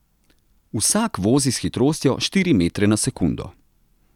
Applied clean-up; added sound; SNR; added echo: none; none; none; none.